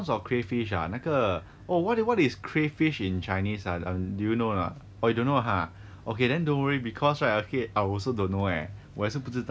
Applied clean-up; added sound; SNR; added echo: none; none; none; none.